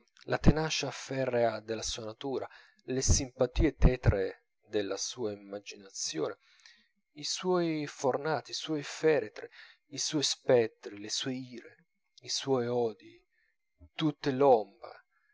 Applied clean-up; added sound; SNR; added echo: none; none; none; none.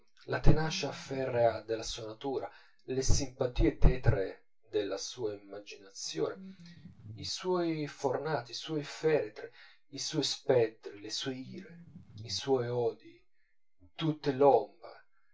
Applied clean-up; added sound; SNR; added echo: none; Bass guitar; 18 dB; reverberation time 0.2 s.